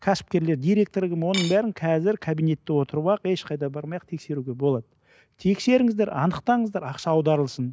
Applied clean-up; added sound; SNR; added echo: none; Cutlery, silverware / Dishes, pots, and pans; 9 dB; none.